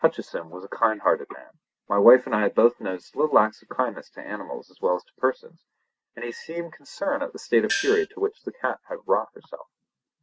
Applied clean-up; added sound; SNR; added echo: neural mask model RNNoise.